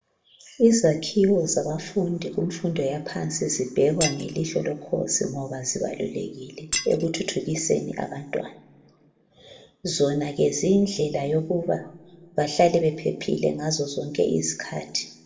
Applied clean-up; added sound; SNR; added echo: none; Shatter; 5 dB; reverberation time 1.1 s.